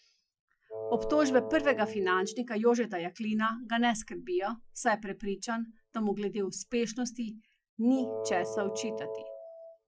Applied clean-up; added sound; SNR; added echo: classical method Wiener filter.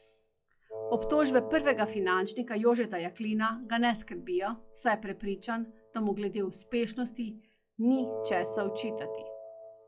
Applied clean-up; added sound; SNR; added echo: classical method log-MMSE.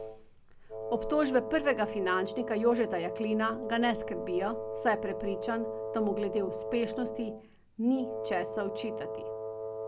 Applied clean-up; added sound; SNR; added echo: none; Wind instrument, woodwind instrument; 6 dB; none.